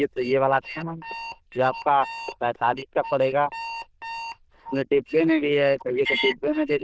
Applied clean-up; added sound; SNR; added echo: neural diffusion model UNIVERSE++.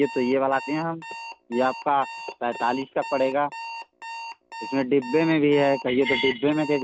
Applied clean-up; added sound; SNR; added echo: none; Alarm; 13 dB; none.